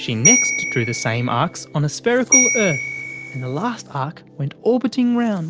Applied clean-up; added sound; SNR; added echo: none; Bell; -1 dB; none.